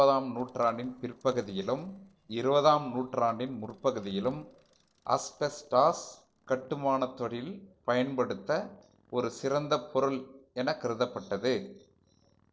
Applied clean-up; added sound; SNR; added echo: neural separator model SepFormer DNS4.